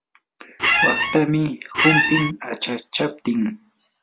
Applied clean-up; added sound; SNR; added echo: none; Squeak; -5 dB; none.